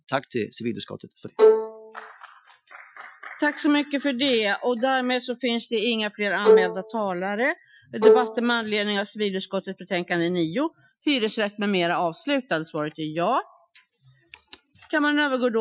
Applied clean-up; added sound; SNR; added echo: classical method Wiener filter.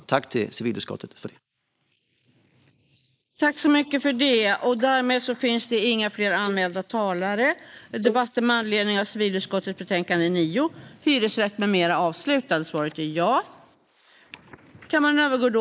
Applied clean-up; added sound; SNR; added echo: neural mask model Resemble Enhance denoiser.